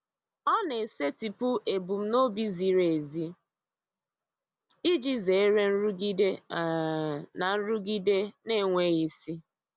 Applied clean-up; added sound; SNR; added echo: none; none; none; none.